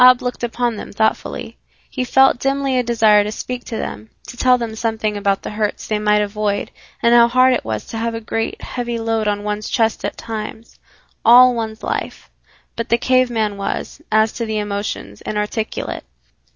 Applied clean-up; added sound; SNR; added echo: none; none; none; none.